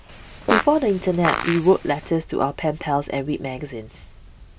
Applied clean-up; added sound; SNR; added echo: none; Fart; 4 dB; none.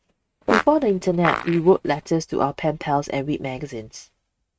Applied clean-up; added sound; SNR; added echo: neural mask model RNNoise.